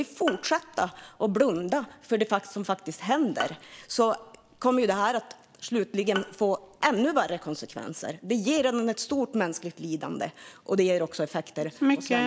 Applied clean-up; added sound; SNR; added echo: none; Bowed string instrument; 15 dB; none.